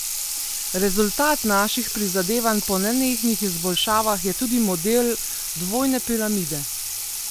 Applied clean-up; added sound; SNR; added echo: none; Sink (filling or washing) / Water tap, faucet; 4 dB; none.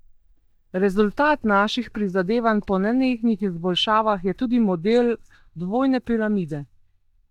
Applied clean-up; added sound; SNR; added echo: neural mask model DeepFilterNet 3.